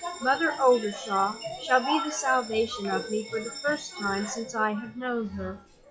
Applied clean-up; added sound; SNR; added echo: classical method log-MMSE.